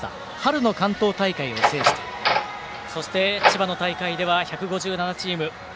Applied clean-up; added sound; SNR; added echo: none; Door; 1 dB; none.